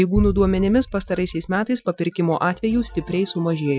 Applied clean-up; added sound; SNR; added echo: classical method Wiener filter.